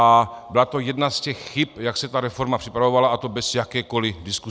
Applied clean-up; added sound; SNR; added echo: none; none; none; none.